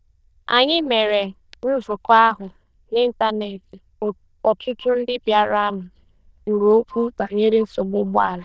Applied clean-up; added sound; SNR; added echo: neural diffusion model UNIVERSE++.